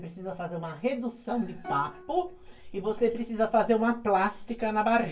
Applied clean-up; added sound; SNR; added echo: none; Plucked string instrument; 19 dB; reverberation time 0.2 s.